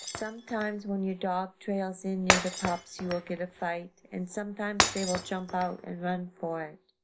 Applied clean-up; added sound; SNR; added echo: none; Shatter; 2 dB; none.